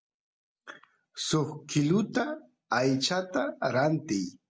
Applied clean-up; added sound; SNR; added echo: none; none; none; none.